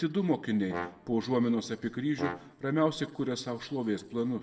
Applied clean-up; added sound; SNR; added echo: none; Brass instrument; 12 dB; reverberation time 1.1 s.